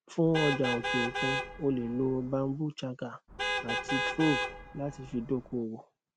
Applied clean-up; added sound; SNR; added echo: none; Vehicle horn, car horn, honking; 3 dB; none.